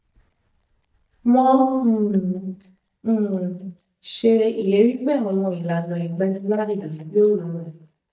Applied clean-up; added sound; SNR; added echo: neural mask model DeepFilterNet 3.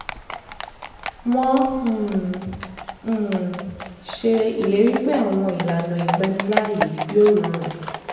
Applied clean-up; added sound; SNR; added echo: none; Livestock, farm animals, working animals; 9 dB; reverberation time 0.9 s.